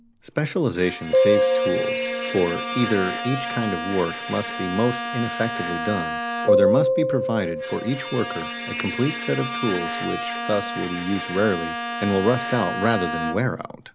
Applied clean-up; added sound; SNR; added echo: none; Piano + Bowed string instrument; 1 dB; none.